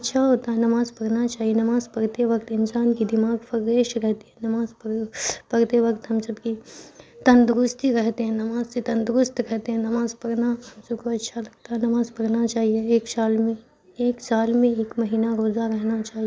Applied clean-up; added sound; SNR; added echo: none; none; none; none.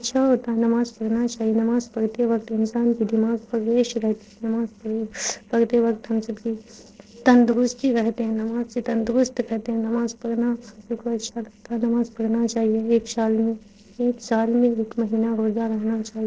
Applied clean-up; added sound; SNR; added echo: neural separator model SepFormer DNS4.